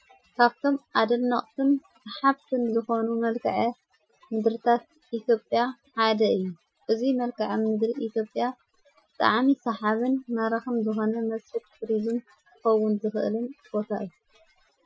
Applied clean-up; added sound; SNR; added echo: classical method Wiener filter.